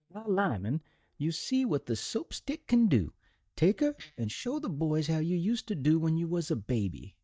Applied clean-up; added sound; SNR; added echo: neural mask model DeepFilterNet 3.